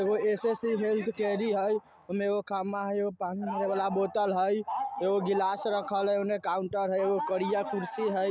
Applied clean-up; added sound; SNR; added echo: none; none; none; none.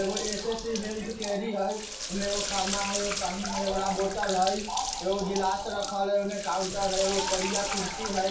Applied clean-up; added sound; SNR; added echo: none; Sink (filling or washing); 5 dB; reverberation time 0.2 s.